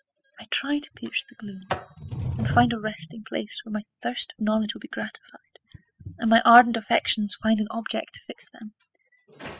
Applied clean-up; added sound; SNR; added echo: classical method spectral subtraction.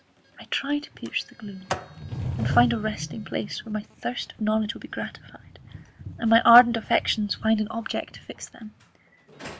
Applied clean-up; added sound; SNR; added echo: none; Sliding door; 11 dB; none.